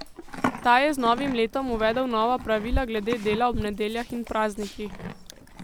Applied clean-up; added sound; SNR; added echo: none; Livestock, farm animals, working animals; 9 dB; none.